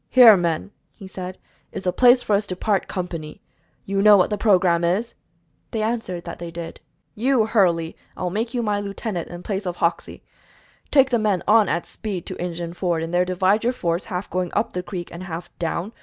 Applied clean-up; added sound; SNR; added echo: none; none; none; none.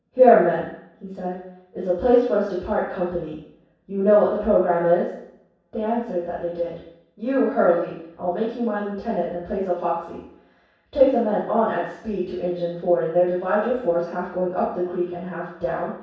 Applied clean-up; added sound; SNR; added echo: none; none; none; reverberation time 0.7 s.